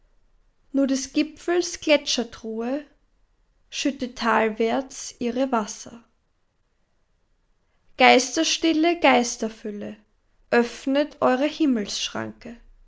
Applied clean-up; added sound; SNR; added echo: none; none; none; none.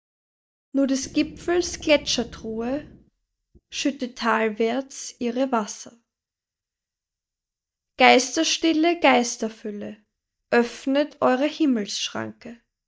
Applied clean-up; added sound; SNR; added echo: neural mask model DeepFilterNet 3.